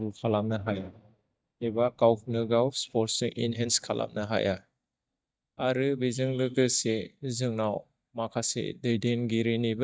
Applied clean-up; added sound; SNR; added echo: neural mask model DeepFilterNet 3.